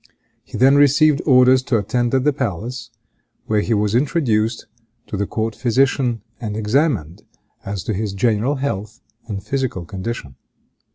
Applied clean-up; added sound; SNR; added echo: none; none; none; none.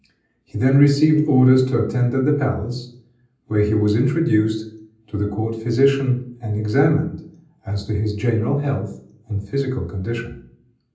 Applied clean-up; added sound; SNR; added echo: none; none; none; reverberation time 0.6 s.